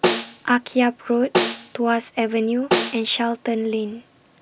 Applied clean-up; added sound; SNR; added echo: none; Snare drum; 3 dB; none.